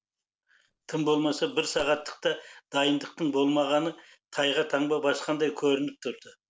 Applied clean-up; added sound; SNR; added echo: neural separator model SepFormer DNS4.